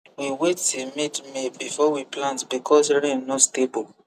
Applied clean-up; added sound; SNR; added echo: none; none; none; none.